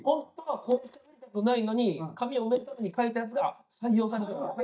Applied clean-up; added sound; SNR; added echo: neural mask model DeepFilterNet 3.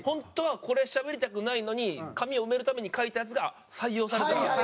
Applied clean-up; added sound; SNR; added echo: none; none; none; none.